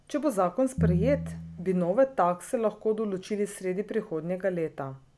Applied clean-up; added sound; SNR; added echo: none; Piano; 4 dB; none.